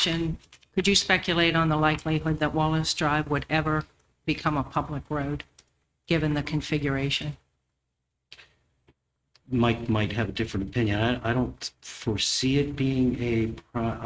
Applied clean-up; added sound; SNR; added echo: neural mask model RNNoise.